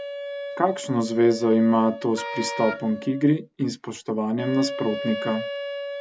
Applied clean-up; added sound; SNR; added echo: none; Wind instrument, woodwind instrument + Wind instrument, woodwind instrument; 9 dB; none.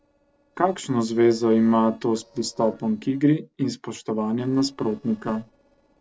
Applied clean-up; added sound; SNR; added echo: neural separator model SepFormer DNS4.